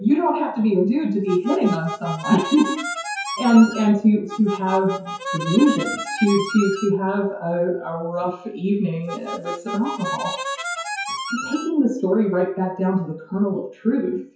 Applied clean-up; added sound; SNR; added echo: classical method WPE with log-MMSE.